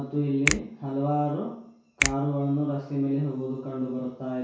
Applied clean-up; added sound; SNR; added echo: none; Finger snapping; 4 dB; reverberation time 0.6 s.